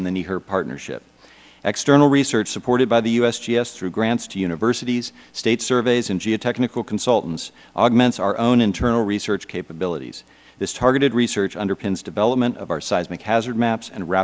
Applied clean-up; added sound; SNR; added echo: none; none; none; none.